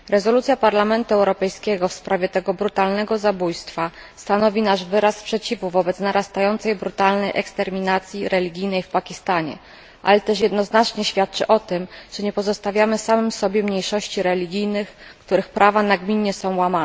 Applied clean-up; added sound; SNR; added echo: none; none; none; none.